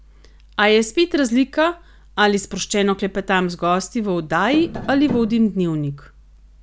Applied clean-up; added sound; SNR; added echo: none; Tap; 10 dB; none.